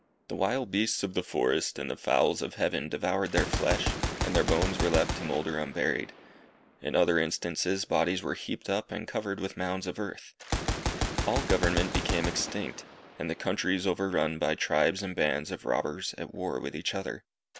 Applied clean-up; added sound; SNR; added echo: none; Gunshot, gunfire; 6 dB; none.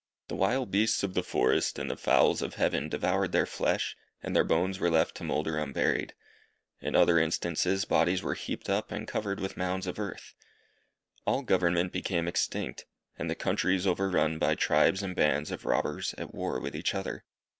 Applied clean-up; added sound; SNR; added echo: none; none; none; none.